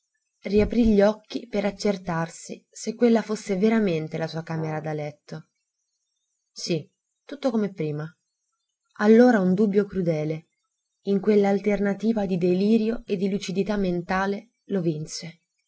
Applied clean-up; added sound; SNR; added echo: none; Brass instrument; 19 dB; none.